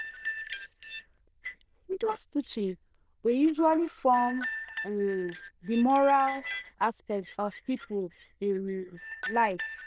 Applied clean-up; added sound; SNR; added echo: neural diffusion model UNIVERSE++.